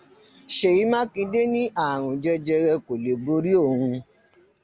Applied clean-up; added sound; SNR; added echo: none; none; none; none.